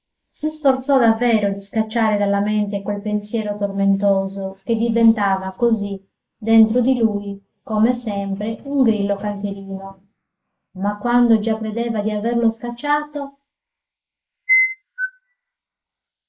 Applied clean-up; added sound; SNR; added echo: neural mask model Resemble Enhance denoiser.